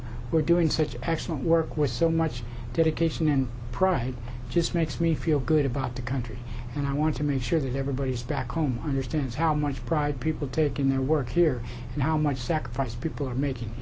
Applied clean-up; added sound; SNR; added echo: none; none; none; none.